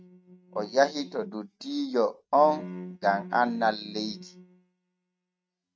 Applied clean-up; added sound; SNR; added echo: neural mask model RNNoise.